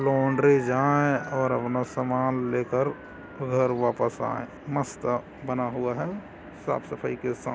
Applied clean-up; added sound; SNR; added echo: none; none; none; none.